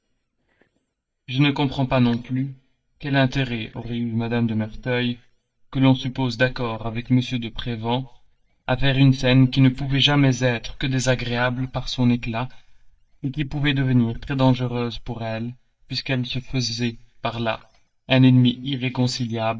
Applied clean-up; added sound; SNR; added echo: neural mask model DeepFilterNet 3.